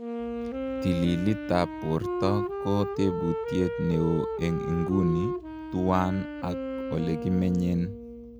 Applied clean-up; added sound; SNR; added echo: none; Wind instrument, woodwind instrument; 5 dB; none.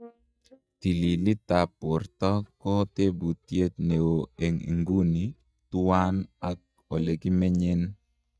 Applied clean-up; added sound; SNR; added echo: neural mask model DeepFilterNet 3.